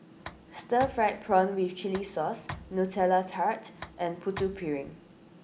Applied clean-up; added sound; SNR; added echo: none; Tick; 16 dB; none.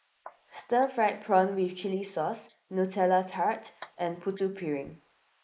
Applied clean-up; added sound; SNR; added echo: neural mask model Resemble Enhance denoiser.